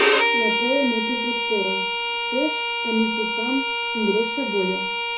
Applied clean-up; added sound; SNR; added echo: none; Bowed string instrument; -3 dB; reverberation time 0.4 s.